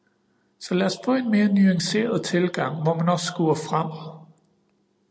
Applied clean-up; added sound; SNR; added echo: none; none; none; none.